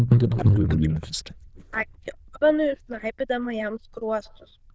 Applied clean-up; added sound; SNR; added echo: neural diffusion model UNIVERSE++.